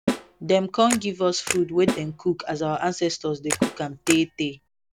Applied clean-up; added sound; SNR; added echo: none; Snare drum + Camera; 7 dB; none.